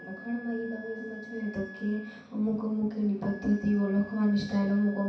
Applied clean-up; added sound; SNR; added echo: none; Wind instrument, woodwind instrument; 18 dB; reverberation time 0.6 s.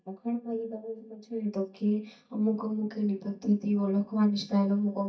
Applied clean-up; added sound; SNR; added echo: neural mask model DeepFilterNet 3.